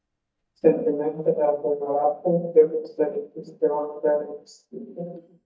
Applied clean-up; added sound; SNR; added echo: neural mask model DeepFilterNet 3.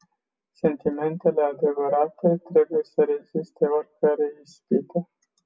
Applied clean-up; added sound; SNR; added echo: none; none; none; none.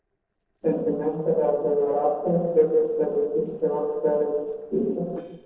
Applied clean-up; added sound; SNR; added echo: neural separator model SepFormer DNS4.